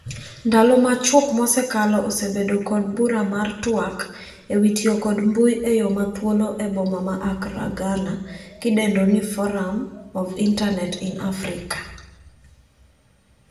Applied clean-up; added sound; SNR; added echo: none; none; none; reverberation time 1.0 s.